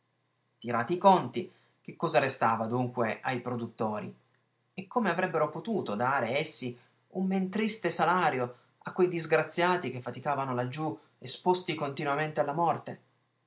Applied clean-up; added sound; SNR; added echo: none; none; none; none.